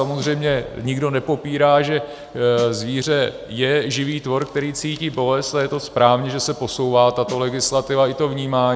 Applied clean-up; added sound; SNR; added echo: none; Snare drum; 20 dB; none.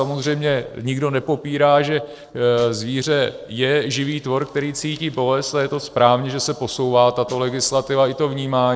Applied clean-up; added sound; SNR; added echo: neural separator model SepFormer DNS4.